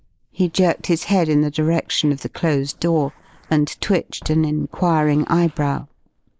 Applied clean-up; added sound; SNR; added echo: neural mask model Resemble Enhance denoiser.